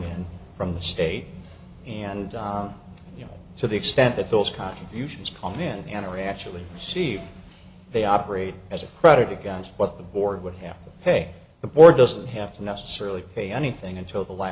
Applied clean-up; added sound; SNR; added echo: none; none; none; none.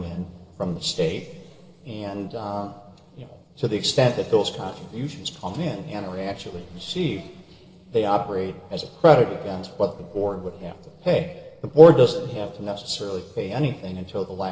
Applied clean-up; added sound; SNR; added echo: neural separator model SepFormer DNS4.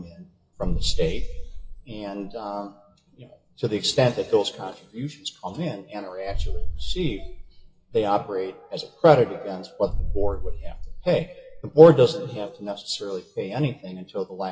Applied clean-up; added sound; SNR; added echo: classical method WPE with log-MMSE.